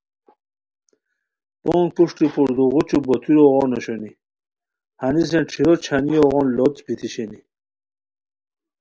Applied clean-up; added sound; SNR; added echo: none; none; none; none.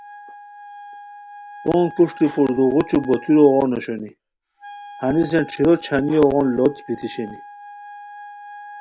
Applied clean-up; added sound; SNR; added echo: none; Wind instrument, woodwind instrument; 18 dB; none.